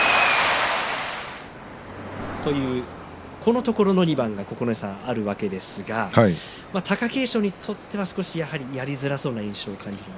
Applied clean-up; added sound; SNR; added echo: none; Cricket; 18 dB; none.